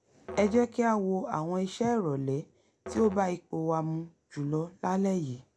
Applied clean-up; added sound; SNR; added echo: none; Musical instrument; 19 dB; none.